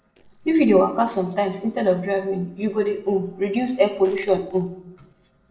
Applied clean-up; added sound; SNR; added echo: neural separator model SepFormer DNS4.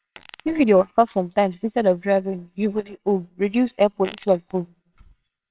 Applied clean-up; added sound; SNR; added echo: neural separator model SepFormer WHAMR!.